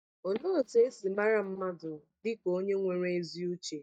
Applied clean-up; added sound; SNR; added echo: neural mask model DeepFilterNet 3.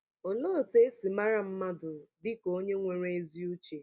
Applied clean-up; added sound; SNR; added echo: none; none; none; none.